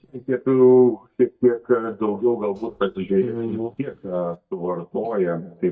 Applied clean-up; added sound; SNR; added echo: neural mask model DeepFilterNet 3.